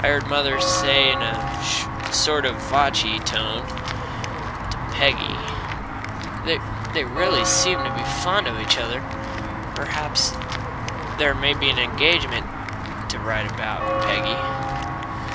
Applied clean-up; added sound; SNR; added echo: none; Walk, footsteps / Bell; 2 dB; none.